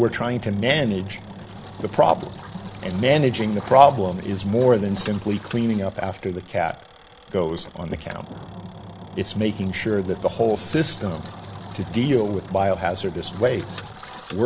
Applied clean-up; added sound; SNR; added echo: none; Engine; 15 dB; none.